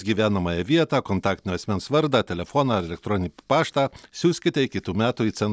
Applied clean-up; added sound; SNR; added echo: none; none; none; none.